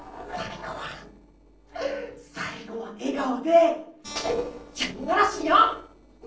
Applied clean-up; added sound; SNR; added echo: neural separator model SepFormer DNS4.